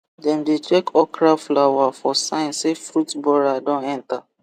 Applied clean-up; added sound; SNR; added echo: none; none; none; none.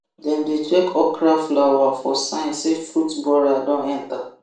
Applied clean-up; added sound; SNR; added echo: none; none; none; reverberation time 0.4 s.